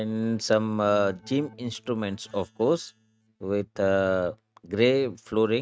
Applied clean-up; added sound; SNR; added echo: neural mask model RNNoise.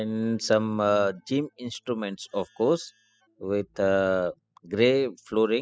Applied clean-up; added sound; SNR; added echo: classical method spectral subtraction.